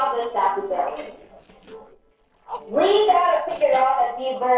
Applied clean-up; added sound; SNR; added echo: neural separator model SepFormer DNS4.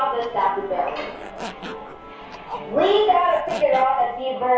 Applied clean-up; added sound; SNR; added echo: none; Zipper (clothing); 15 dB; reverberation time 0.6 s.